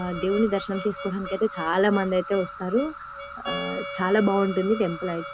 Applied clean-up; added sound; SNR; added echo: none; Insect + Harmonica; 10 dB; none.